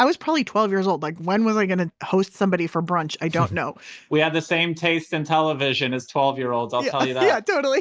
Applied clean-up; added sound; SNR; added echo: none; none; none; none.